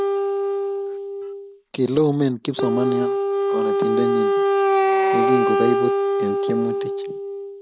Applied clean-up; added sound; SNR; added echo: none; Wind instrument, woodwind instrument; -5 dB; none.